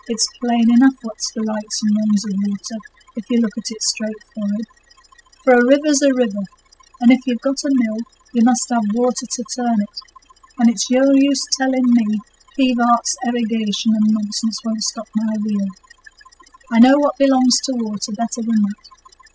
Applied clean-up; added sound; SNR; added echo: classical method spectral subtraction.